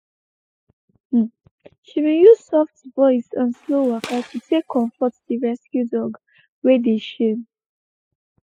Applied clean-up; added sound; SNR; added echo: classical method spectral subtraction.